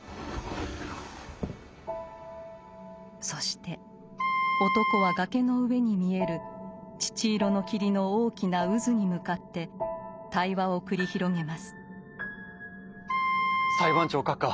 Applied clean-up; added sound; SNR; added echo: none; Wind instrument, woodwind instrument; -2 dB; none.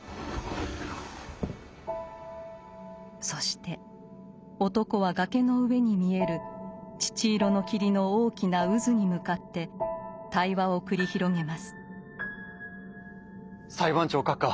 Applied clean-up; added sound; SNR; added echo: none; none; none; none.